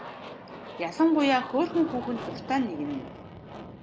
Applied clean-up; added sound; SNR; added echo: none; Aircraft; 12 dB; none.